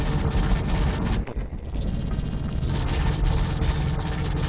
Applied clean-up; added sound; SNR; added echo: neural separator model SepFormer DNS4.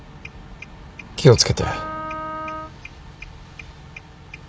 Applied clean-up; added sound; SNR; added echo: none; Wind instrument, woodwind instrument; 9 dB; none.